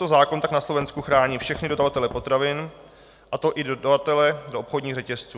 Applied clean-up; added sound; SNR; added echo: none; Knock; 16 dB; none.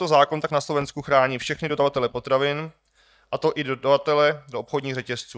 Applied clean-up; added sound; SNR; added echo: neural mask model DeepFilterNet 3.